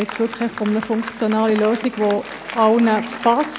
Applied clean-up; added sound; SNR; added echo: none; Applause; 13 dB; none.